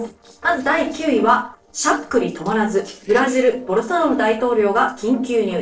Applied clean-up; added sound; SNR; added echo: neural separator model SepFormer DNS4.